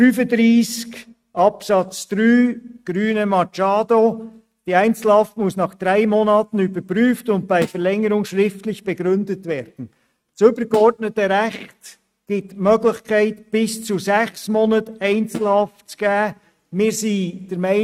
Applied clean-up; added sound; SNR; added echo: neural mask model RNNoise.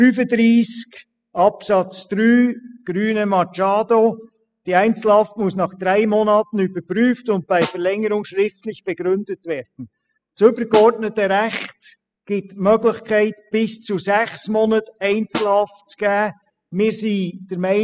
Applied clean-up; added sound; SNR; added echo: classical method spectral subtraction.